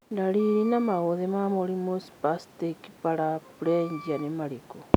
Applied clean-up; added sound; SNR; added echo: none; Wind instrument, woodwind instrument; 19 dB; none.